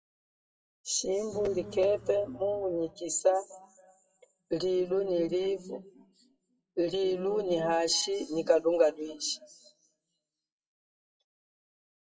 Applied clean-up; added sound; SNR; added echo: classical method WPE with log-MMSE.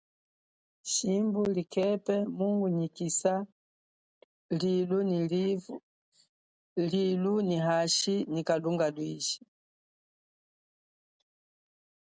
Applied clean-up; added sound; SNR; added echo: none; none; none; none.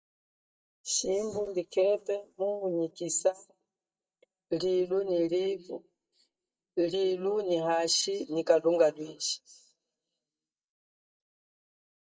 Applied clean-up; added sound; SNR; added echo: neural mask model DeepFilterNet 3.